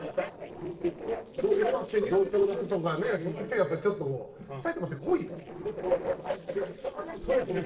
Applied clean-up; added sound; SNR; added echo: neural separator model SepFormer DNS4.